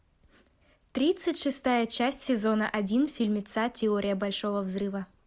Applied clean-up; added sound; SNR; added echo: none; none; none; none.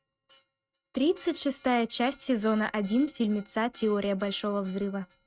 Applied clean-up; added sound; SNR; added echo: neural mask model RNNoise.